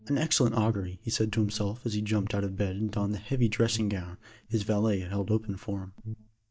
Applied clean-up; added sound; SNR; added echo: neural mask model DeepFilterNet 3.